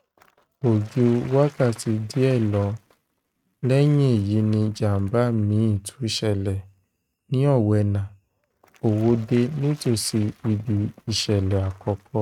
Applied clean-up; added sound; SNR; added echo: neural mask model RNNoise.